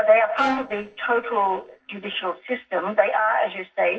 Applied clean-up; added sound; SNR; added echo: neural separator model SepFormer DNS4.